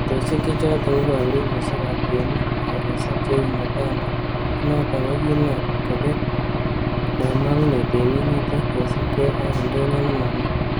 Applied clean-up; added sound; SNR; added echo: none; Engine / Aircraft; -2 dB; none.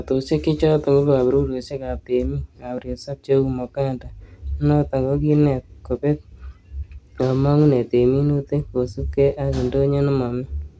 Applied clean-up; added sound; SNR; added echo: none; none; none; none.